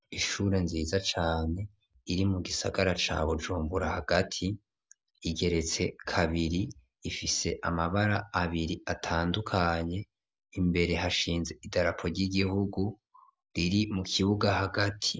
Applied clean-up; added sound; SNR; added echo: none; none; none; none.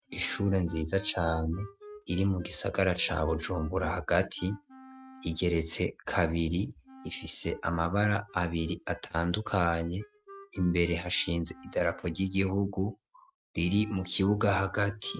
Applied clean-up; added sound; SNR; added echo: neural mask model RNNoise.